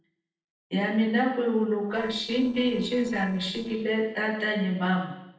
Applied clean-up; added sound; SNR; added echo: neural separator model SepFormer DNS4.